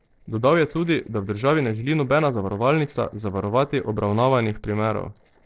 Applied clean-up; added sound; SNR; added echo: neural separator model SepFormer DNS4.